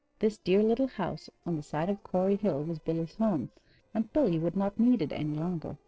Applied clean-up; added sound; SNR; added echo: neural separator model SepFormer DNS4.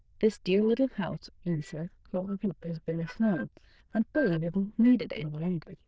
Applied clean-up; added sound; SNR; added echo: neural diffusion model UNIVERSE++.